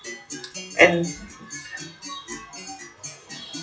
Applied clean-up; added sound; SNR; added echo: classical method WPE with log-MMSE.